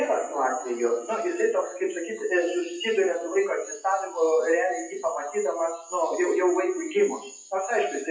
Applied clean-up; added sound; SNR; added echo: classical method WPE with log-MMSE.